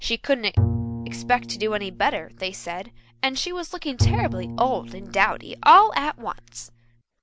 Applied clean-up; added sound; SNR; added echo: none; Bowed string instrument; 5 dB; none.